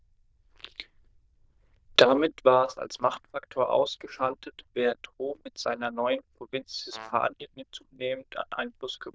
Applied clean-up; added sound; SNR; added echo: neural diffusion model UNIVERSE++.